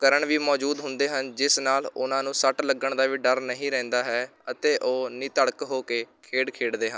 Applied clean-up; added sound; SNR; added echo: none; none; none; none.